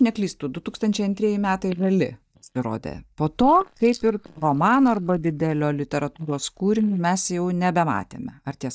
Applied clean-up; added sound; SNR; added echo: neural mask model DeepFilterNet 3.